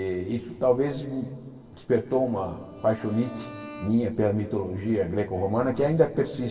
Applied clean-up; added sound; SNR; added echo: none; Bowed string instrument; 20 dB; reverberation time 2.1 s.